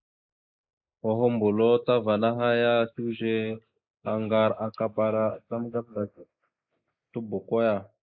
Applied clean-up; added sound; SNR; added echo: neural mask model Resemble Enhance denoiser.